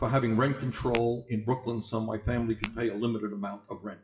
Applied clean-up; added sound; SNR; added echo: classical method WPE with log-MMSE.